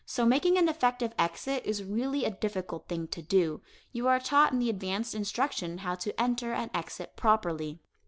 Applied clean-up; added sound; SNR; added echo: none; none; none; none.